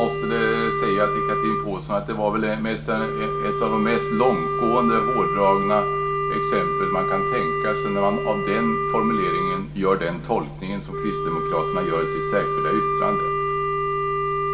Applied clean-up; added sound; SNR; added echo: none; Wind instrument, woodwind instrument; 0 dB; reverberation time 0.8 s.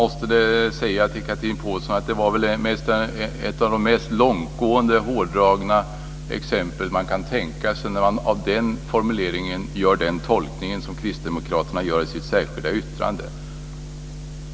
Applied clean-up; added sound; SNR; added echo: none; none; none; none.